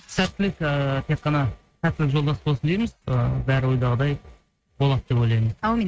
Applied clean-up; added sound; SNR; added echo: neural mask model RNNoise.